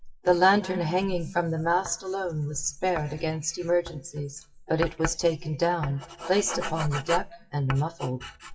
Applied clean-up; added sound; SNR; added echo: classical method WPE with log-MMSE.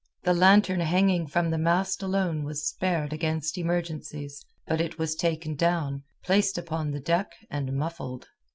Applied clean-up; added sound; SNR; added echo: none; none; none; none.